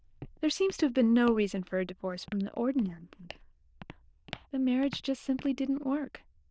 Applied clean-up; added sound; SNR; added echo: neural diffusion model UNIVERSE++.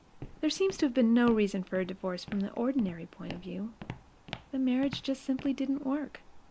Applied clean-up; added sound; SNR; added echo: none; Walk, footsteps; 17 dB; none.